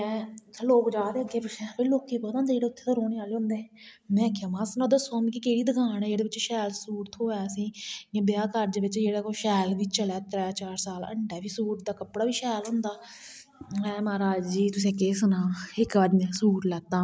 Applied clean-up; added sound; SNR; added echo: none; none; none; none.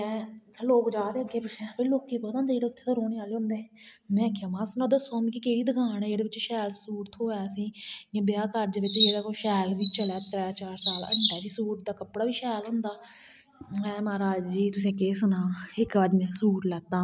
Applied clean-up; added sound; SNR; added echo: none; Chirp, tweet; -4 dB; none.